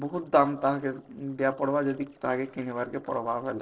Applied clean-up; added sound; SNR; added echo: neural separator model SepFormer DNS4.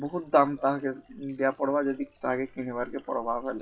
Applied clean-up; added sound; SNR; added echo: classical method WPE with log-MMSE.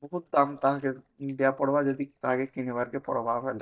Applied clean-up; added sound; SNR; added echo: neural mask model DeepFilterNet 3.